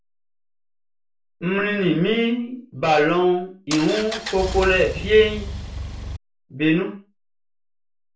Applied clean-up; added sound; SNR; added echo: none; Engine; 7 dB; reverberation time 0.3 s.